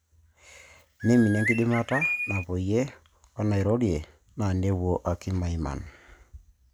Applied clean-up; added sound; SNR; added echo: none; Bird; 3 dB; none.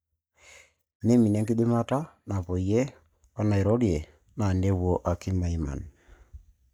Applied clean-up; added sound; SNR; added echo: neural mask model DeepFilterNet 3.